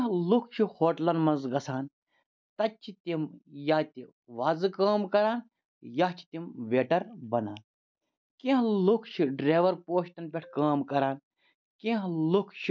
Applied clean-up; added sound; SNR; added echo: none; none; none; none.